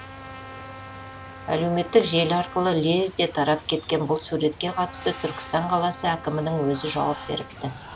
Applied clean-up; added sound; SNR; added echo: none; Water + Trumpet; 15 dB; none.